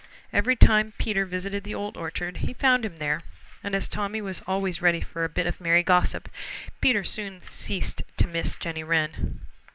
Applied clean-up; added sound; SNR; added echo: none; none; none; none.